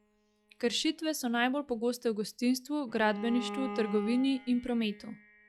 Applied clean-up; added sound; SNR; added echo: classical method log-MMSE.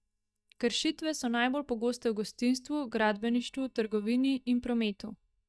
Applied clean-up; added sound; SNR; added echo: neural mask model DeepFilterNet 3.